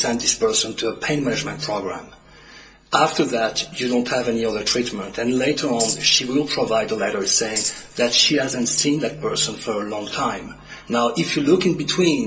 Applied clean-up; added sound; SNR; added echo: none; Tambourine; 10 dB; reverberation time 0.2 s.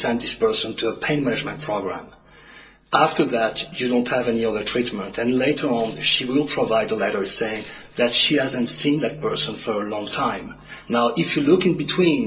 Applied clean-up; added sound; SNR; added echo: neural separator model SepFormer DNS4.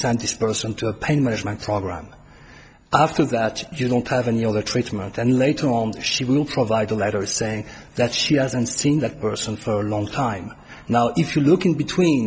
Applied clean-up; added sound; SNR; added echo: none; none; none; none.